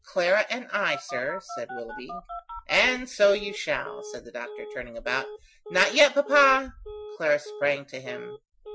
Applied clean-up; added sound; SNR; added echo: classical method Wiener filter.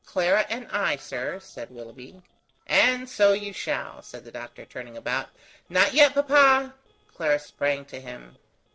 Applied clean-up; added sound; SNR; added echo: neural separator model SepFormer DNS4.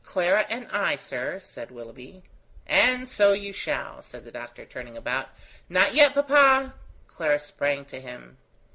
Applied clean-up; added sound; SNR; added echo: none; none; none; none.